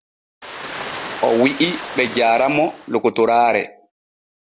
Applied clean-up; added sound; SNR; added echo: none; Ocean; 12 dB; none.